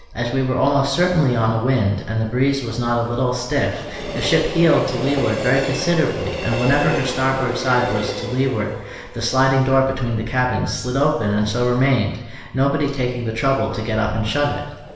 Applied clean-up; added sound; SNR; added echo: none; Train; 11 dB; reverberation time 1.1 s.